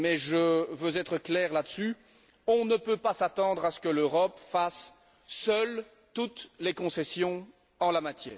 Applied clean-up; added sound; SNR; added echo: none; none; none; none.